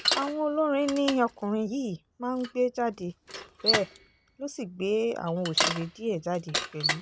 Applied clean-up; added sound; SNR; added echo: none; Bicycle; 4 dB; none.